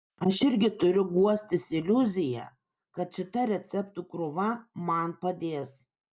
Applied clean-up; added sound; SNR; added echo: none; none; none; none.